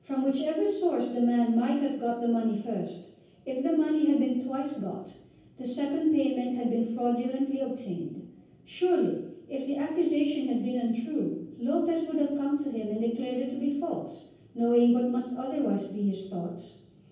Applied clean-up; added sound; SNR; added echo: none; none; none; reverberation time 0.9 s.